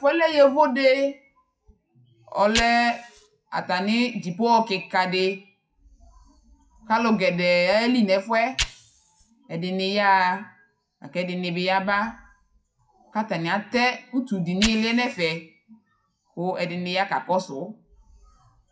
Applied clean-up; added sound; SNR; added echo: classical method WPE with log-MMSE.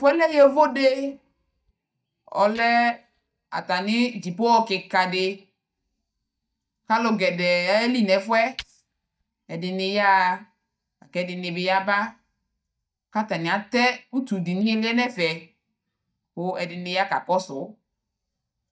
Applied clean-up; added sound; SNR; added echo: neural mask model DeepFilterNet 3.